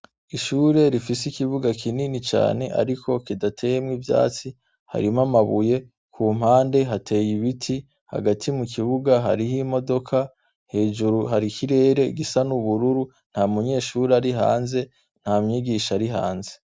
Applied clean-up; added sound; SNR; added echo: none; none; none; none.